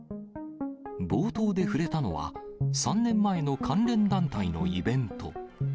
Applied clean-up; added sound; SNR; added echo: none; none; none; none.